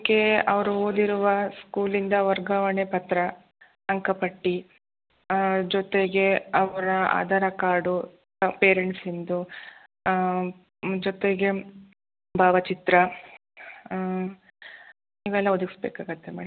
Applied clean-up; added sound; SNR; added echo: none; none; none; none.